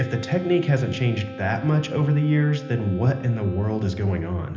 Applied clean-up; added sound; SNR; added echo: none; Wind instrument, woodwind instrument; 15 dB; reverberation time 0.8 s.